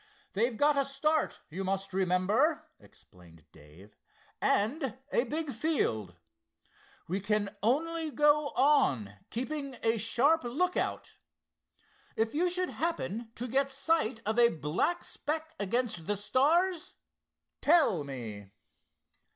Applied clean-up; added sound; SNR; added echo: none; none; none; none.